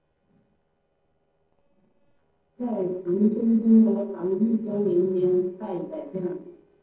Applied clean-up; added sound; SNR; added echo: neural separator model SepFormer DNS4.